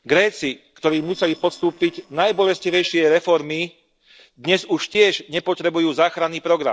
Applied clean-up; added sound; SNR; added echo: neural separator model SepFormer DNS4.